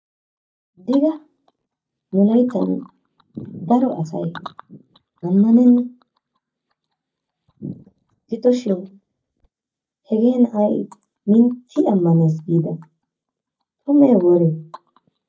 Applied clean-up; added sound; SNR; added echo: neural mask model DeepFilterNet 3.